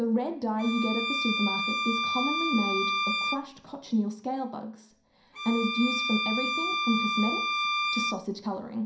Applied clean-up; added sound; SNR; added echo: none; Bowed string instrument; 0 dB; reverberation time 0.5 s.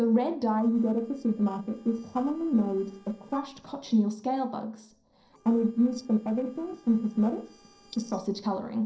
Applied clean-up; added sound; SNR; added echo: neural separator model SepFormer DNS4.